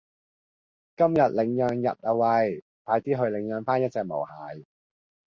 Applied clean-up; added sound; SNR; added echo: none; none; none; none.